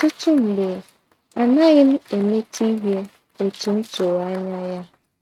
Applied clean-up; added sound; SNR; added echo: neural mask model RNNoise.